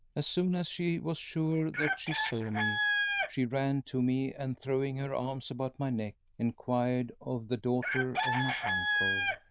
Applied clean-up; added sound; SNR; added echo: neural diffusion model UNIVERSE++.